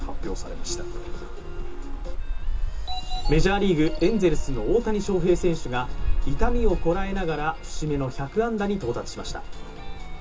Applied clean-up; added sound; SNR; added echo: none; Cricket; -1 dB; reverberation time 0.2 s.